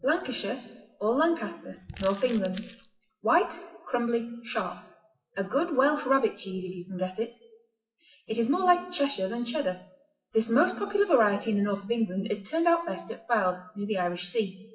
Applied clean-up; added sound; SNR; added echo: classical method WPE with log-MMSE.